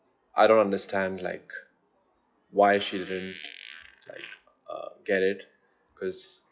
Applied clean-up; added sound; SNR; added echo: classical method log-MMSE.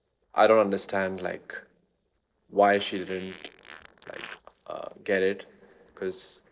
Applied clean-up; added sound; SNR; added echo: neural separator model SepFormer DNS4.